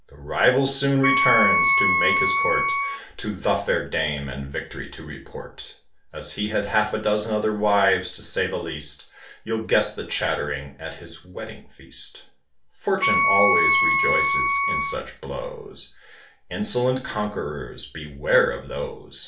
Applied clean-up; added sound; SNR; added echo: none; Wind instrument, woodwind instrument; -4 dB; reverberation time 0.3 s.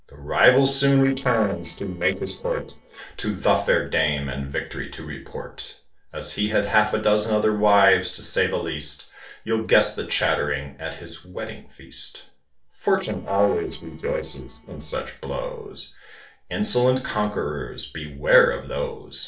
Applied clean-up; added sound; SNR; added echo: neural separator model SepFormer DNS4.